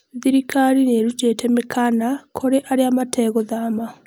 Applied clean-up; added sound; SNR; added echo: none; none; none; none.